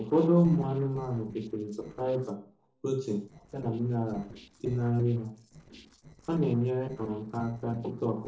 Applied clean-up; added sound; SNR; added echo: neural separator model SepFormer DNS4.